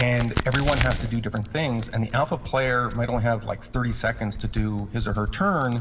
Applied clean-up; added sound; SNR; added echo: none; Crack; 6 dB; reverberation time 1.5 s.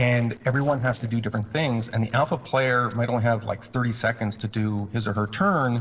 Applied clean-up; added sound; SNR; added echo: neural separator model SepFormer DNS4.